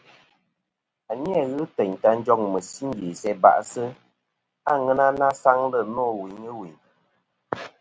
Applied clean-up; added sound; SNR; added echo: none; none; none; none.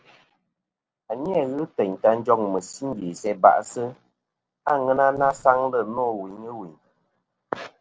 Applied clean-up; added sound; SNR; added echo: neural separator model SepFormer DNS4.